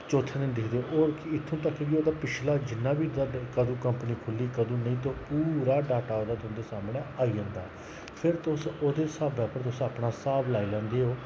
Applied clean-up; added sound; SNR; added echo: none; none; none; none.